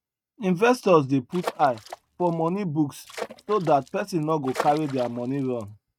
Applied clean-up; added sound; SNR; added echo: neural mask model RNNoise.